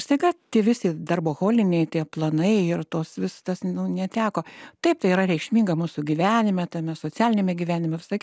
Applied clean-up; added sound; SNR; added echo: none; none; none; none.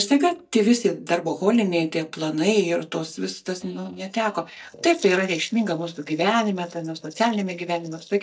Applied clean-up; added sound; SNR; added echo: neural mask model DeepFilterNet 3.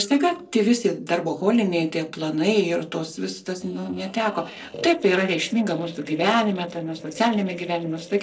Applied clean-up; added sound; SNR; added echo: neural separator model SepFormer DNS4.